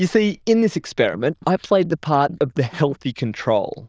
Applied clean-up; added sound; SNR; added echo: neural diffusion model UNIVERSE++.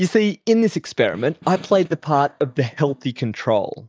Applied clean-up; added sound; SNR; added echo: neural mask model DeepFilterNet 3.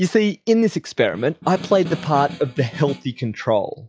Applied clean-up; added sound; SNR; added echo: classical method log-MMSE.